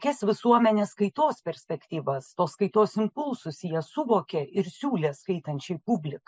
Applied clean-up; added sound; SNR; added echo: none; none; none; none.